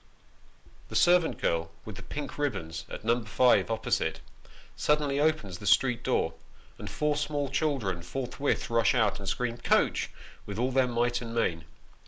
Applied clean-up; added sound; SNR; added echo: none; none; none; none.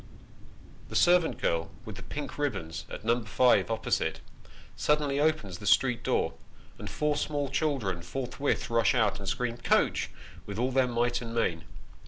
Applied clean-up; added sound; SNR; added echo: none; Thunder; 12 dB; none.